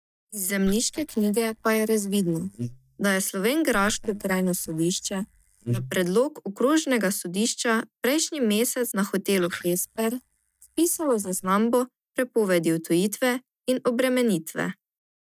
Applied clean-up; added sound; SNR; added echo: neural mask model DeepFilterNet 3.